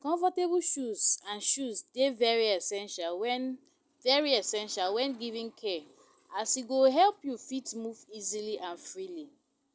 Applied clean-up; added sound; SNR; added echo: none; none; none; none.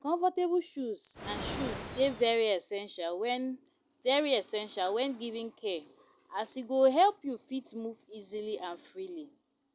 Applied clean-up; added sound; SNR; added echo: none; Animal; -1 dB; none.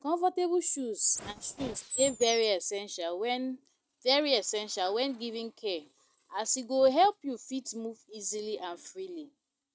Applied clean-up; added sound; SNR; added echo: neural mask model RNNoise.